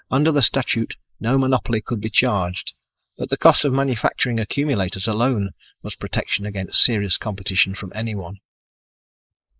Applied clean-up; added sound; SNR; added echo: neural mask model Resemble Enhance denoiser.